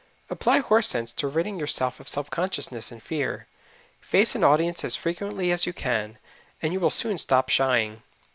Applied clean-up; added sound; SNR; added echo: none; none; none; none.